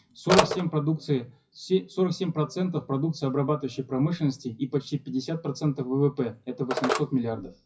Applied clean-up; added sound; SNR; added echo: classical method WPE with log-MMSE.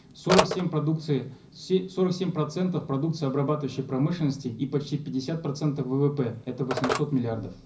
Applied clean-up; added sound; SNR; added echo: none; Telephone; 8 dB; reverberation time 0.5 s.